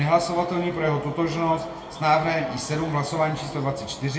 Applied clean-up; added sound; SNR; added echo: none; none; none; reverberation time 0.6 s.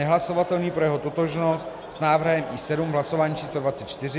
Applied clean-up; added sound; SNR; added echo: none; none; none; none.